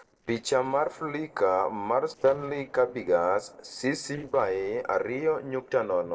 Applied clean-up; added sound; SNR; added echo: neural separator model SepFormer DNS4.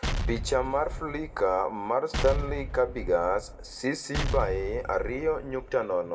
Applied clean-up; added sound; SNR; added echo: none; Explosion; 5 dB; reverberation time 1.0 s.